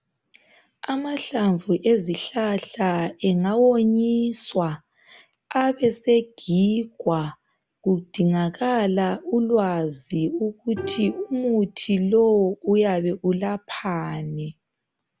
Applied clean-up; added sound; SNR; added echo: none; Bowed string instrument; 17 dB; none.